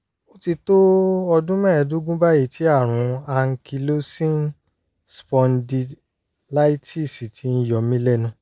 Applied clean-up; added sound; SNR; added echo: neural mask model Resemble Enhance denoiser.